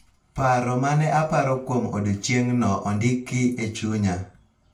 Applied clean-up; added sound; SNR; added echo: none; none; none; reverberation time 0.3 s.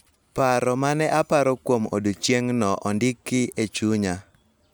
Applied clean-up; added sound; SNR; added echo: none; none; none; none.